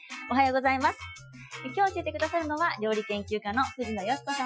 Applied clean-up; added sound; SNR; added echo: classical method Wiener filter.